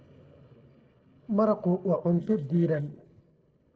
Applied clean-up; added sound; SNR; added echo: neural separator model SepFormer DNS4.